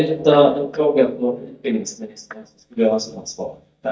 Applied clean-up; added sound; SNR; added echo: neural mask model DeepFilterNet 3.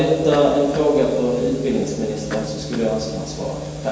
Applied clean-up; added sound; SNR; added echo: none; Cough; 19 dB; reverberation time 1.2 s.